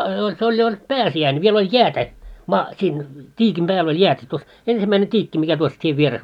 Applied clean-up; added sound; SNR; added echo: none; none; none; none.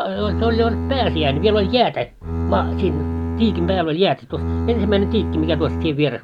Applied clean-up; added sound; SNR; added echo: none; Bowed string instrument; 3 dB; none.